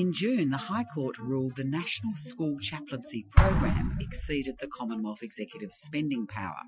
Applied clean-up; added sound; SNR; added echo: classical method Wiener filter.